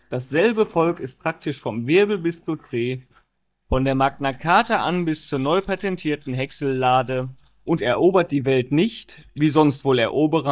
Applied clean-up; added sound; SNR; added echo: neural mask model DeepFilterNet 3.